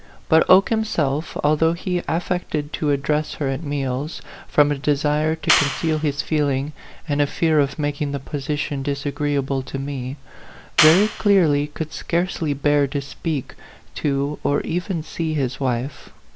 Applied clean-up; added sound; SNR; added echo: none; Clapping; 2 dB; none.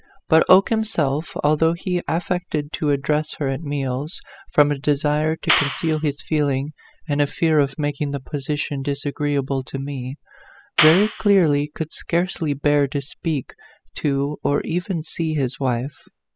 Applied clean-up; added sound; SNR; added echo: classical method spectral subtraction.